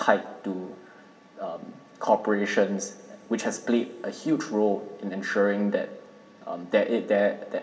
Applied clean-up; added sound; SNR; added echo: none; none; none; reverberation time 2.6 s.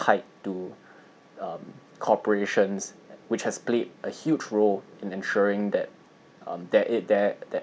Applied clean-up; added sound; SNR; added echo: none; none; none; none.